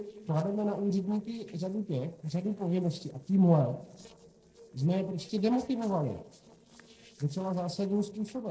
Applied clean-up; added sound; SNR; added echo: neural separator model SepFormer DNS4.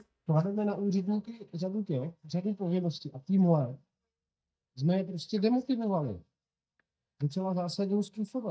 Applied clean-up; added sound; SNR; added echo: neural mask model DeepFilterNet 3.